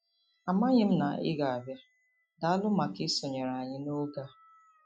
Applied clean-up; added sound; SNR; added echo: classical method Wiener filter.